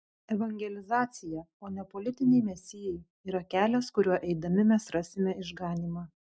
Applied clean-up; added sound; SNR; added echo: none; none; none; none.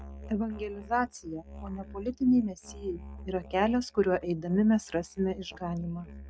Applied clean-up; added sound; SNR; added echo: neural mask model RNNoise.